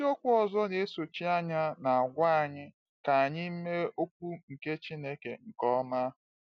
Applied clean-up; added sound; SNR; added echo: none; none; none; none.